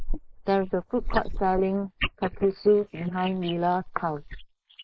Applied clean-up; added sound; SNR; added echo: neural mask model Resemble Enhance denoiser.